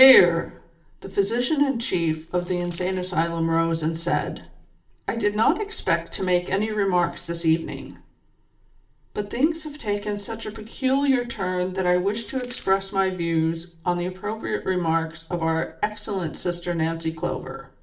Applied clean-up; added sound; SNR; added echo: neural separator model SepFormer DNS4.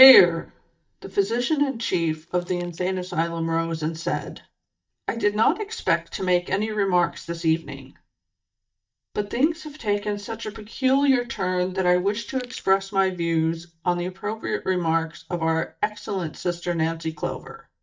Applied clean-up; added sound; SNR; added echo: neural mask model DeepFilterNet 3.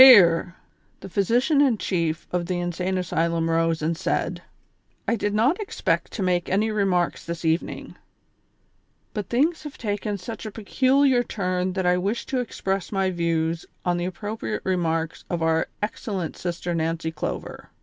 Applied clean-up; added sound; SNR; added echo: none; none; none; none.